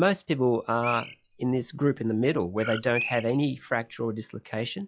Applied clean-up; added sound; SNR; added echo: classical method log-MMSE.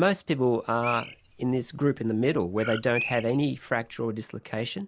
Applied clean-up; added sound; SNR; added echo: none; Bird; 13 dB; none.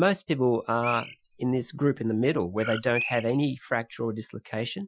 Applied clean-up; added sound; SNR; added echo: classical method Wiener filter.